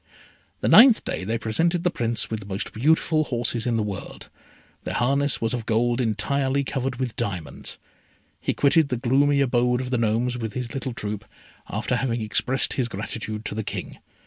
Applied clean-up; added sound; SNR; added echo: none; none; none; none.